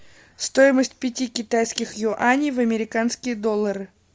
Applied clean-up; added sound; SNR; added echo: none; none; none; none.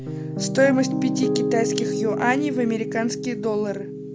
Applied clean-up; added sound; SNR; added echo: none; Piano; 1 dB; none.